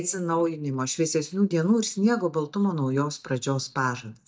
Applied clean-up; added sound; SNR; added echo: neural mask model DeepFilterNet 3.